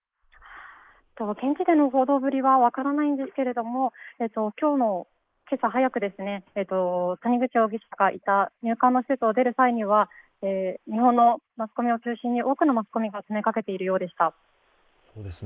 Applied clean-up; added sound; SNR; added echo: neural mask model Resemble Enhance denoiser.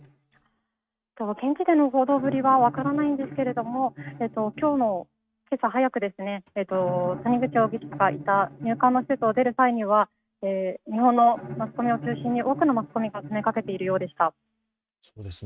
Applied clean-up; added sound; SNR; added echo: neural mask model RNNoise.